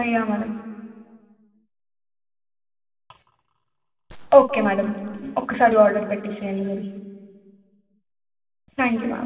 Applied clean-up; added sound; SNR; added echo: none; Gunshot, gunfire; 19 dB; reverberation time 1.9 s.